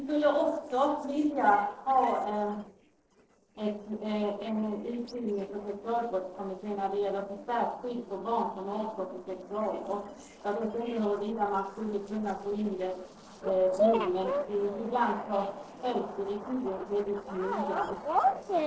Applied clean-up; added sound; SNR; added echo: neural separator model SepFormer DNS4.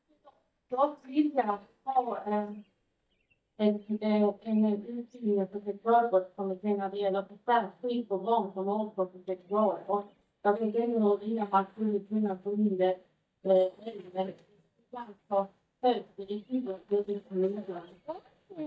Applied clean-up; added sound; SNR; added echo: neural mask model DeepFilterNet 3.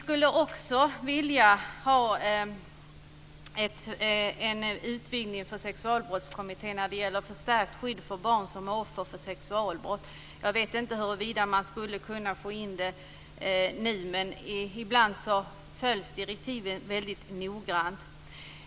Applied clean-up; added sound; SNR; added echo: none; none; none; none.